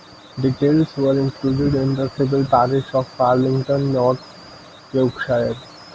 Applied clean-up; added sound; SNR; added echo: none; none; none; none.